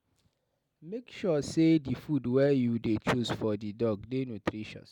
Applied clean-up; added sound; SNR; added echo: none; none; none; none.